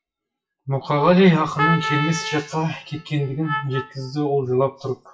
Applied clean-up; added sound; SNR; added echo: classical method WPE with log-MMSE.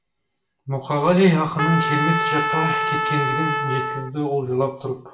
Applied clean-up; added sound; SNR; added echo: none; Trumpet; 1 dB; reverberation time 0.2 s.